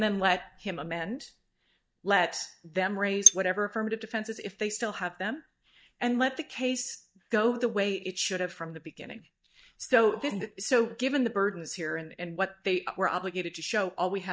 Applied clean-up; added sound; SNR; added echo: neural mask model DeepFilterNet 3.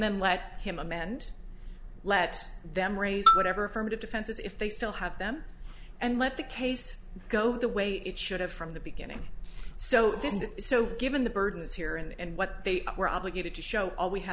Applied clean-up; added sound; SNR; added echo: none; Marimba, xylophone; -4 dB; none.